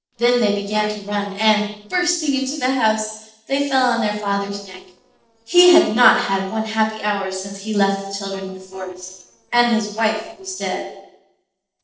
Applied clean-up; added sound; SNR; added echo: neural separator model SepFormer DNS4.